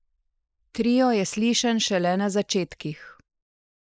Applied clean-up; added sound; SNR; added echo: neural mask model Resemble Enhance denoiser.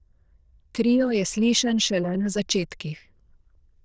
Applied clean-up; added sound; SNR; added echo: neural diffusion model UNIVERSE++.